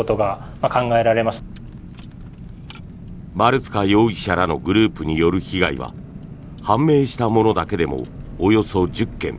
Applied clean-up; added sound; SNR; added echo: none; Car; 15 dB; none.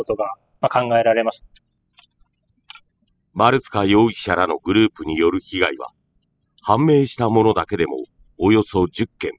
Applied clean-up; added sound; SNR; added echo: classical method spectral subtraction.